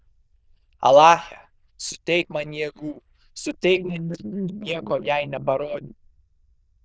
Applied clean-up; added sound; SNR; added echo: neural diffusion model UNIVERSE++.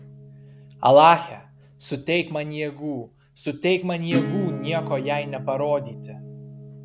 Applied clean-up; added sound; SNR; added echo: none; Acoustic guitar / Strum; 10 dB; none.